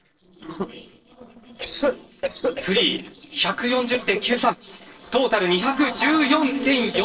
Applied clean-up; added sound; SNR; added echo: neural separator model SepFormer DNS4.